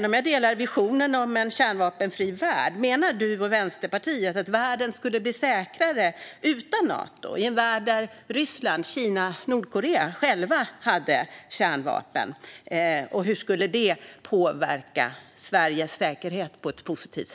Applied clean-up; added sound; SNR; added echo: none; none; none; none.